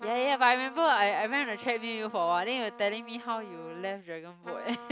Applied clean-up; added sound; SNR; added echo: none; Trumpet; 17 dB; none.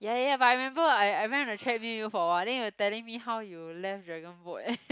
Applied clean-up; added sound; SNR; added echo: none; none; none; none.